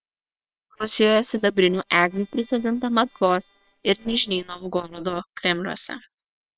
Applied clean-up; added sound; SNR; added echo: neural separator model SepFormer WHAM!.